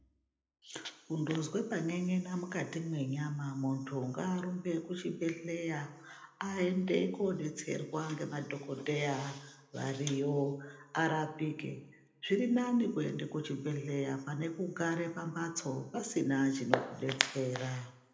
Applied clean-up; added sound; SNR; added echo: none; none; none; reverberation time 0.7 s.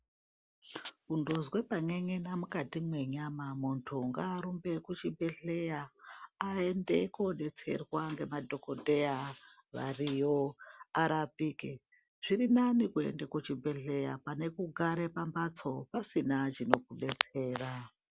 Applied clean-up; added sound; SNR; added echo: none; none; none; none.